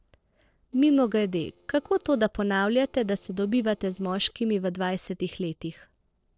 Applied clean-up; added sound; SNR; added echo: neural separator model SepFormer DNS4.